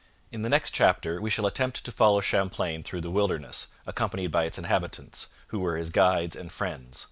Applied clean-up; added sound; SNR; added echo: none; none; none; none.